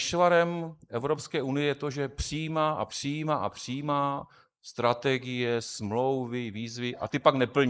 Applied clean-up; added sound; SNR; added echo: neural mask model Resemble Enhance denoiser.